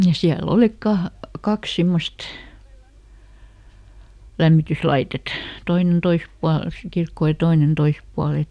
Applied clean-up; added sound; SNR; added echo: none; none; none; none.